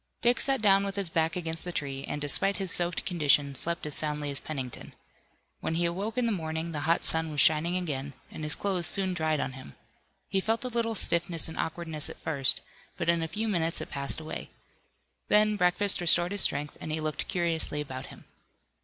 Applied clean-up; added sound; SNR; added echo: none; none; none; none.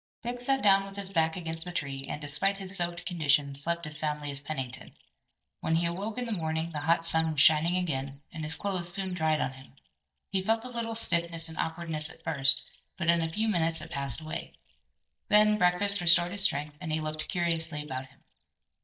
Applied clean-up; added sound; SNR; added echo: neural mask model DeepFilterNet 3.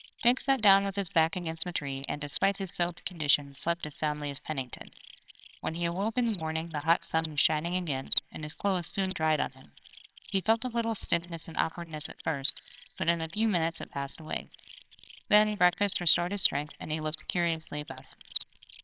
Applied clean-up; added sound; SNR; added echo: neural separator model SepFormer WHAMR!.